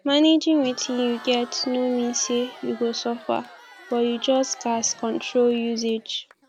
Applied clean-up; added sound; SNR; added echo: none; Crowd; 20 dB; none.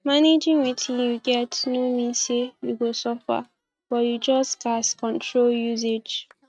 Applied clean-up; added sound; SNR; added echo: neural mask model RNNoise.